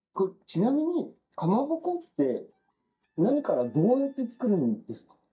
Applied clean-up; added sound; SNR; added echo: neural mask model DeepFilterNet 3.